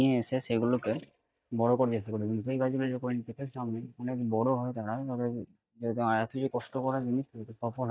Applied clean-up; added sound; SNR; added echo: neural mask model DeepFilterNet 3.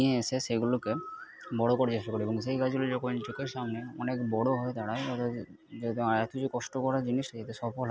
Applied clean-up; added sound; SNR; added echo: none; none; none; none.